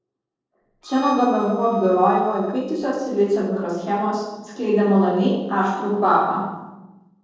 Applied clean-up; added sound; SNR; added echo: neural separator model SepFormer DNS4.